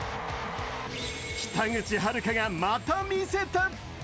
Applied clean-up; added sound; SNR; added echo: none; Telephone; 18 dB; none.